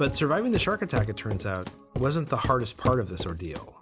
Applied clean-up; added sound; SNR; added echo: none; Walk, footsteps; 7 dB; none.